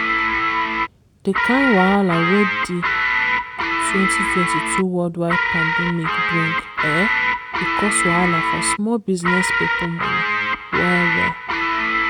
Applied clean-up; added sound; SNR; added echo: none; Guitar; -2 dB; none.